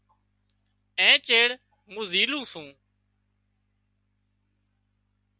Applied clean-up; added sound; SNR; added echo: none; none; none; none.